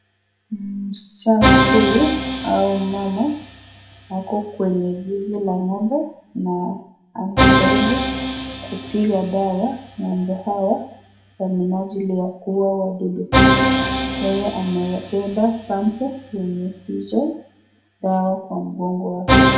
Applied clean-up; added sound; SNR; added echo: none; Musical instrument; 0 dB; reverberation time 0.5 s.